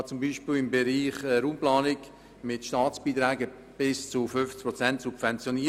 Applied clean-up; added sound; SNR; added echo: none; none; none; none.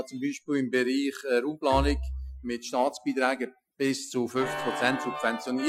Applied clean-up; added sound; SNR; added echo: classical method Wiener filter.